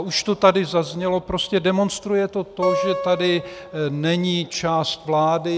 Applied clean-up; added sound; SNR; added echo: none; Acoustic guitar; 6 dB; none.